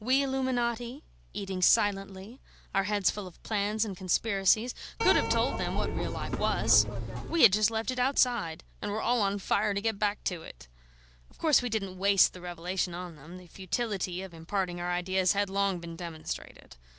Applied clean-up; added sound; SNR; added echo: none; Keyboard (musical); 0 dB; none.